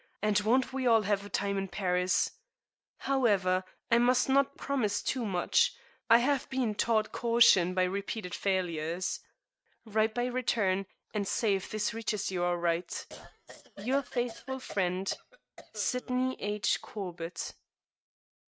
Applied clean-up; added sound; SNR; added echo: neural mask model RNNoise.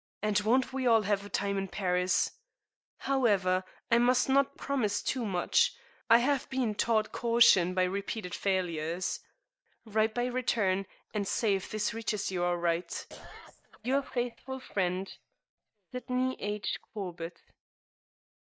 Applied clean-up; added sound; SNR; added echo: neural mask model DeepFilterNet 3.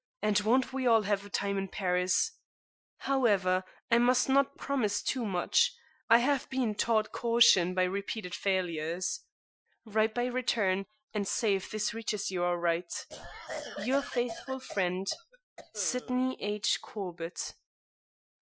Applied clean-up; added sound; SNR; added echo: classical method Wiener filter.